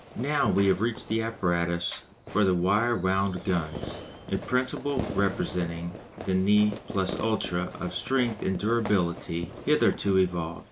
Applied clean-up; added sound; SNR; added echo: none; Fireworks; 13 dB; none.